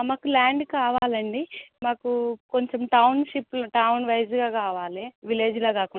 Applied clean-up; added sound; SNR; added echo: none; none; none; none.